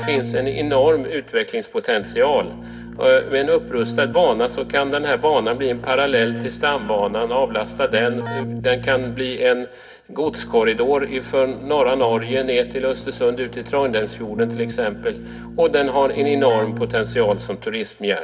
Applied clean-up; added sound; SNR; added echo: none; Keyboard (musical); 12 dB; reverberation time 0.3 s.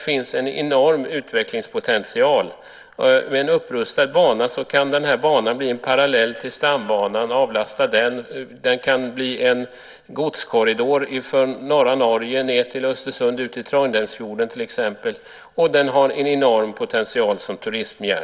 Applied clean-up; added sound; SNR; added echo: none; none; none; none.